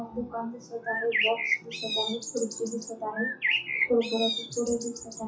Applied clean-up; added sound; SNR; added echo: classical method WPE with log-MMSE.